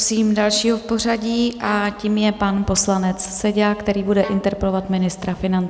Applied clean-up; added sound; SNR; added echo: none; Bowed string instrument; 19 dB; none.